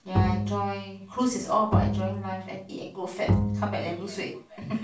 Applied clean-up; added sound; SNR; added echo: none; Bowed string instrument; -1 dB; reverberation time 0.3 s.